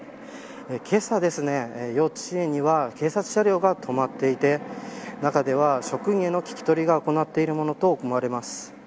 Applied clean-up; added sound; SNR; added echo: none; none; none; none.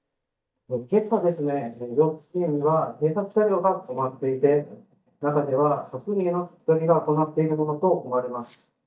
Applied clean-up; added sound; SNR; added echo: neural mask model DeepFilterNet 3.